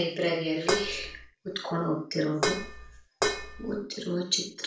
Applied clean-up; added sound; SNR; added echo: none; Dishes, pots, and pans; 0 dB; reverberation time 0.3 s.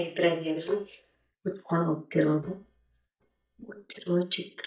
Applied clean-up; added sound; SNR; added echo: neural mask model DeepFilterNet 3.